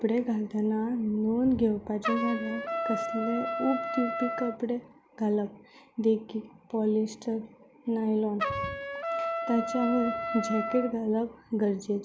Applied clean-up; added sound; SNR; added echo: none; Trumpet; 7 dB; none.